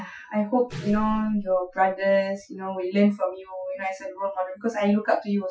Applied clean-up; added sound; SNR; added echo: classical method Wiener filter.